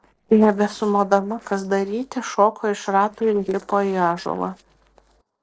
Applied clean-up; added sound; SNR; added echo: neural separator model SepFormer DNS4.